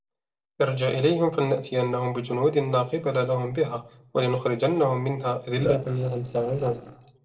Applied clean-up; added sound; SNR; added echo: neural separator model SepFormer DNS4.